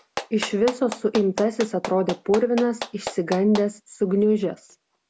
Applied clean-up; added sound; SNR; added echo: none; Clapping; 12 dB; none.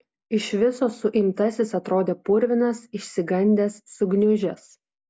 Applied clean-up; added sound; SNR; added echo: none; none; none; none.